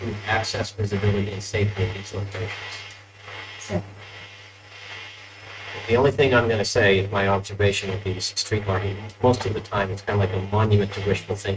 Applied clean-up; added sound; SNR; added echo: neural mask model RNNoise.